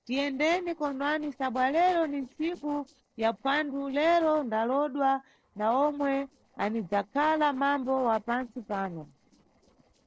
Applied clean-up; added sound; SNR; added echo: neural separator model SepFormer DNS4.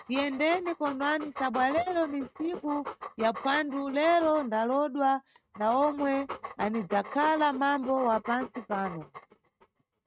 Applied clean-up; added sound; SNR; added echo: neural mask model RNNoise.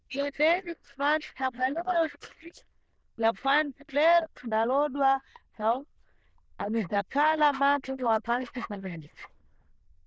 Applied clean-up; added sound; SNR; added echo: neural diffusion model UNIVERSE++.